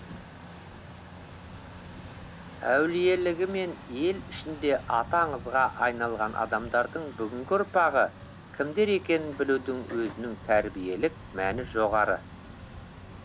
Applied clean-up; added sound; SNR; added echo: none; Truck; 15 dB; none.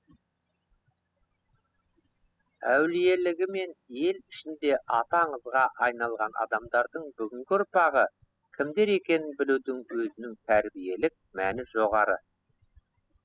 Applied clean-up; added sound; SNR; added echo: classical method spectral subtraction.